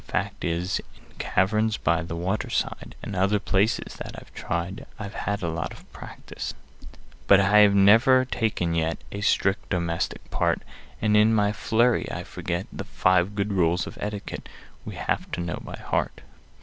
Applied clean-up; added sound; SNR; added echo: none; none; none; none.